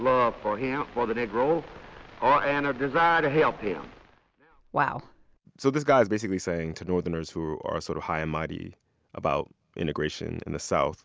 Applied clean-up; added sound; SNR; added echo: none; none; none; none.